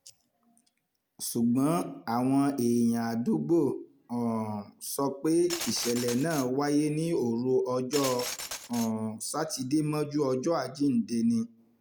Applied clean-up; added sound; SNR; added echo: none; Glass; 11 dB; none.